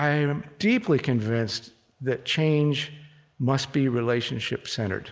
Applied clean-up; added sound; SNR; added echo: none; none; none; none.